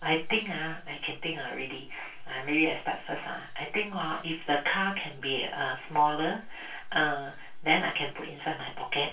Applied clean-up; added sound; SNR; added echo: none; none; none; reverberation time 0.2 s.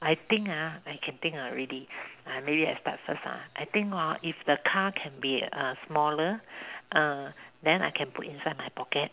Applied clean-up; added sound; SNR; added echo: none; none; none; none.